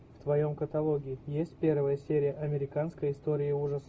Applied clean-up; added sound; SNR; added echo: none; none; none; none.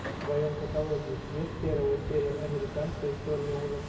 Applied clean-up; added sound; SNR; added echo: none; Truck; 6 dB; reverberation time 2.0 s.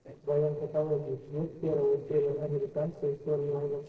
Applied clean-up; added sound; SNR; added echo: neural separator model SepFormer DNS4.